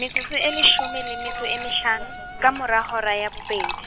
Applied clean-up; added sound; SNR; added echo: none; Fill (with liquid) / Trickle, dribble / Glass + Wind instrument, woodwind instrument; 7 dB; none.